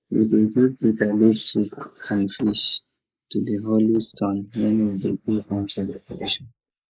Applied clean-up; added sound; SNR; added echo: neural mask model Resemble Enhance denoiser.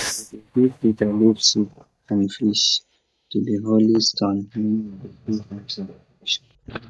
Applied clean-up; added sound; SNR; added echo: neural mask model DeepFilterNet 3.